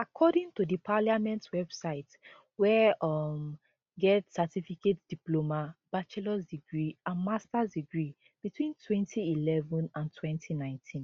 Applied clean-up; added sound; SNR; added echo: none; none; none; none.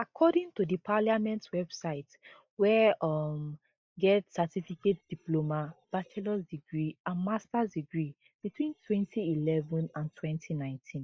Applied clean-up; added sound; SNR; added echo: neural mask model DeepFilterNet 3.